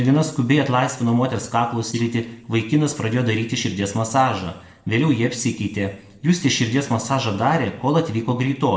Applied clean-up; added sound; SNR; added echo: neural separator model SepFormer DNS4.